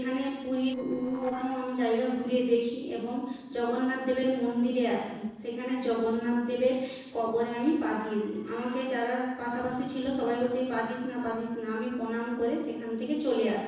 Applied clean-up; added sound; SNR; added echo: neural separator model SepFormer DNS4.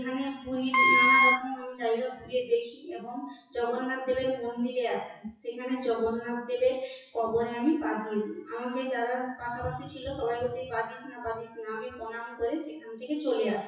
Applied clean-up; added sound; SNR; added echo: classical method WPE with log-MMSE.